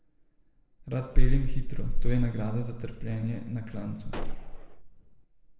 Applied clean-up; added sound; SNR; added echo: none; Gunshot, gunfire; 18 dB; reverberation time 0.9 s.